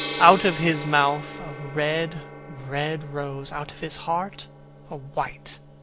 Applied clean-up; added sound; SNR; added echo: none; Gong; 11 dB; none.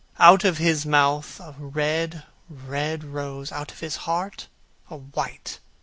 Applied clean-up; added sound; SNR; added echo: none; none; none; none.